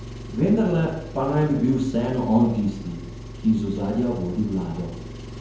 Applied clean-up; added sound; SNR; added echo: none; Engine; 13 dB; reverberation time 0.9 s.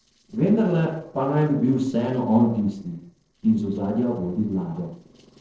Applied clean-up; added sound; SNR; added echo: neural separator model SepFormer DNS4.